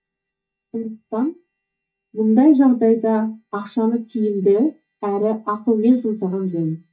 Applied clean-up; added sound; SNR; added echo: neural mask model DeepFilterNet 3.